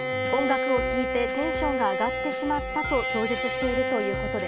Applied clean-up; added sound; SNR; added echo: none; Bowed string instrument; 0 dB; none.